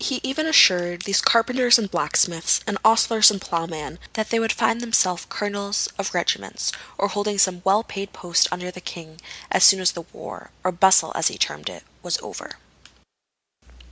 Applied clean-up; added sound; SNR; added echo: none; none; none; none.